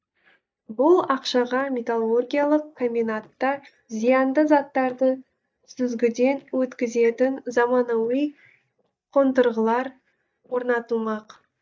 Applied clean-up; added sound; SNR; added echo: neural mask model DeepFilterNet 3.